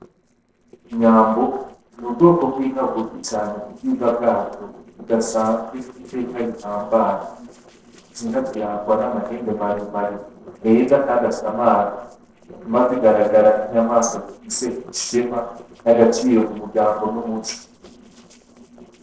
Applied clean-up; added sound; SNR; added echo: neural separator model SepFormer DNS4.